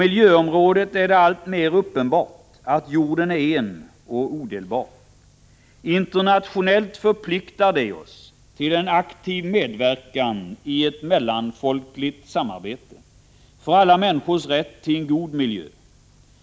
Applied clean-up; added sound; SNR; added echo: none; none; none; none.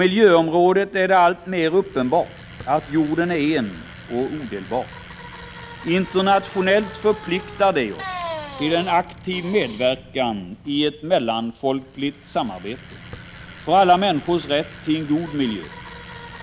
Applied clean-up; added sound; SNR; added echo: none; Bicycle; 16 dB; none.